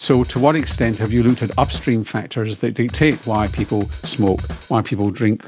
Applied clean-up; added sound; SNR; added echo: none; Drum kit; 11 dB; none.